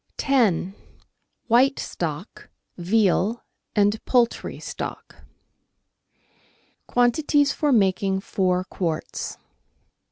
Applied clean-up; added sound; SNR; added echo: none; none; none; none.